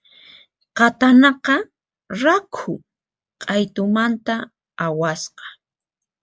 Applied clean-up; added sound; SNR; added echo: none; none; none; none.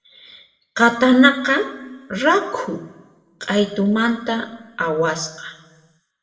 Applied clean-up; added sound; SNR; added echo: none; none; none; reverberation time 0.9 s.